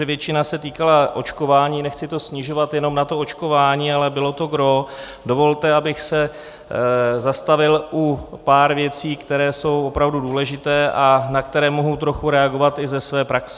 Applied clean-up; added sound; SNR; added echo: none; none; none; none.